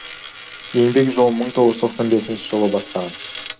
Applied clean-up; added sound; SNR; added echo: none; Coin (dropping); 13 dB; none.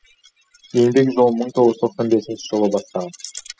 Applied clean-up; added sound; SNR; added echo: classical method spectral subtraction.